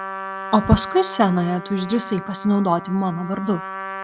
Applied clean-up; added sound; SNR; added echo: none; Trumpet; 11 dB; none.